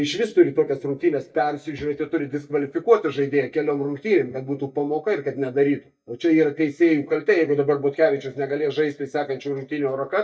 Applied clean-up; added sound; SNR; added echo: neural mask model DeepFilterNet 3.